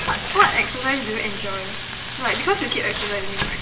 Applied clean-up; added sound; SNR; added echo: none; Frying (food); 4 dB; reverberation time 1.9 s.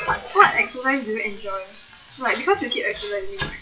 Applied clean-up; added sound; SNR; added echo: classical method WPE with log-MMSE.